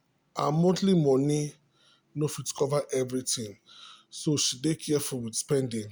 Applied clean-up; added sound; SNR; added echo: none; none; none; none.